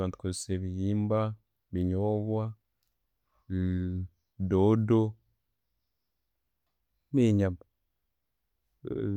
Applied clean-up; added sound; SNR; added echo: none; none; none; none.